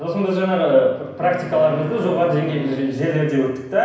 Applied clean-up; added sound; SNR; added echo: none; Wind instrument, woodwind instrument; 17 dB; reverberation time 0.9 s.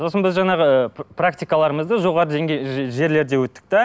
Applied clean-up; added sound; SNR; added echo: none; none; none; none.